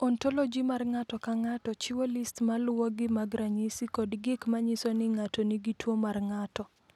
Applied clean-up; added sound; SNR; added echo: none; none; none; none.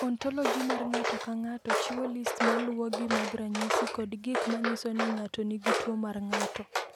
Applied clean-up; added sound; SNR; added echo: none; Walk, footsteps; 0 dB; none.